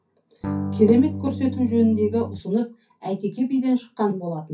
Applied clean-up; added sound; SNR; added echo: none; Electric guitar / Strum; 6 dB; reverberation time 0.3 s.